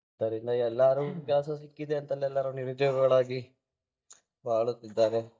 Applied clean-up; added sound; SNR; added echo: neural mask model DeepFilterNet 3.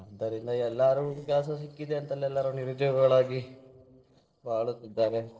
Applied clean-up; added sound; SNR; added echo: neural separator model SepFormer DNS4.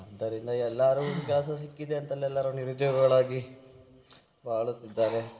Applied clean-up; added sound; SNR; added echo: none; Breathing; 17 dB; reverberation time 2.7 s.